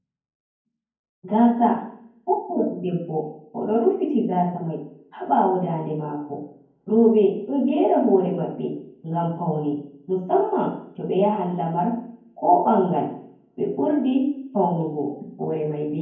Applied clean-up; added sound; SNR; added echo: none; none; none; reverberation time 0.9 s.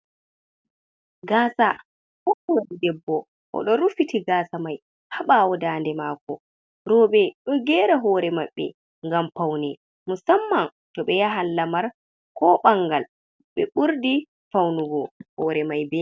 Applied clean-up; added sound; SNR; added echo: none; none; none; none.